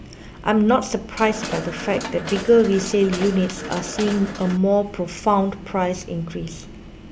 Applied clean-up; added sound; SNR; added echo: none; Mechanisms; 10 dB; none.